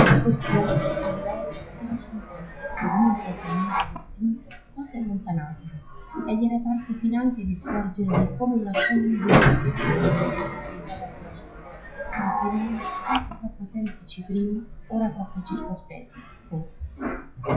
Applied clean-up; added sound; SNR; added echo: classical method WPE with log-MMSE.